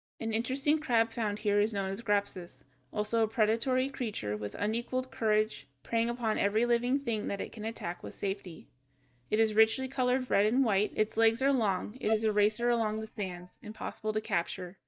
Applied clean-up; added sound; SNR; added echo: neural mask model DeepFilterNet 3.